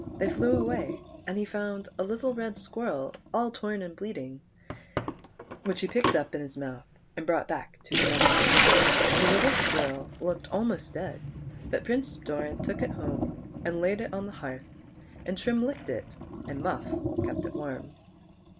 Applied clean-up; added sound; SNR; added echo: none; Sink (filling or washing); -2 dB; none.